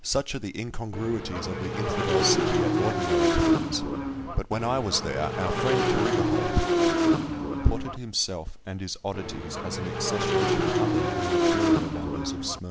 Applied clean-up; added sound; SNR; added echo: none; Motorcycle / Engine; -5 dB; none.